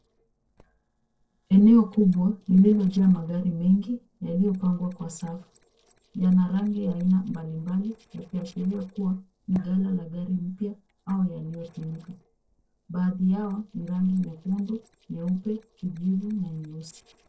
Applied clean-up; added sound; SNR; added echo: neural separator model SepFormer DNS4.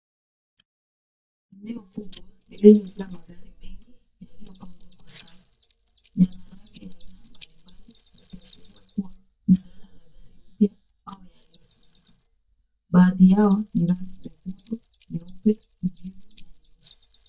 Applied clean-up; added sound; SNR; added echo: neural mask model DeepFilterNet 3.